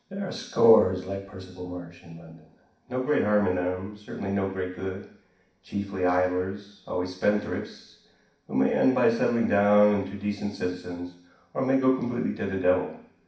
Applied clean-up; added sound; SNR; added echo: none; none; none; reverberation time 0.6 s.